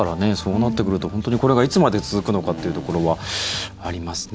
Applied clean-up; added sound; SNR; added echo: none; none; none; none.